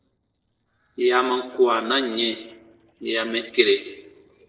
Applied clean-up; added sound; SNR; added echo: neural separator model SepFormer DNS4.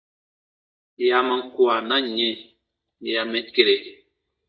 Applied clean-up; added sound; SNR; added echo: neural mask model DeepFilterNet 3.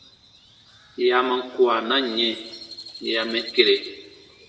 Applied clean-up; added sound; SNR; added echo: none; Crow; 18 dB; reverberation time 1.1 s.